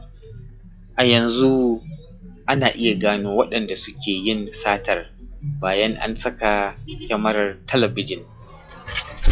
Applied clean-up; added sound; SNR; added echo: classical method log-MMSE.